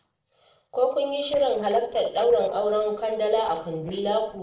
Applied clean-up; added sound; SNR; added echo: neural separator model SepFormer DNS4.